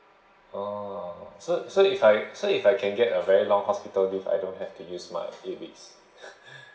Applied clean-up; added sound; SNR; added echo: none; none; none; reverberation time 0.8 s.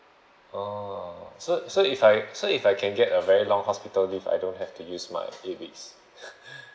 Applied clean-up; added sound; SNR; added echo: none; none; none; none.